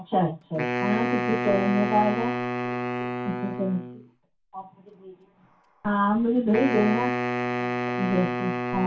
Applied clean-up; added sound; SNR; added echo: none; Wind instrument, woodwind instrument; 3 dB; reverberation time 0.2 s.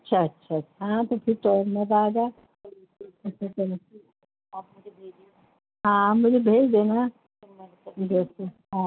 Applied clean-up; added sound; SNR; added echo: none; none; none; none.